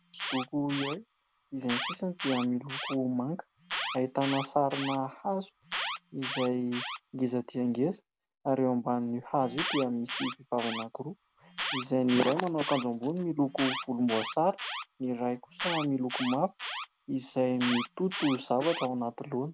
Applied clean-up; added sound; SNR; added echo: none; Alarm; 8 dB; none.